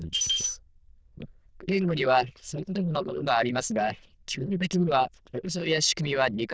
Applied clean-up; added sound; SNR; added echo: neural diffusion model UNIVERSE++.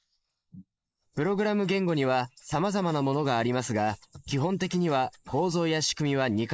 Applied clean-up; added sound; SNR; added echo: neural mask model Resemble Enhance denoiser.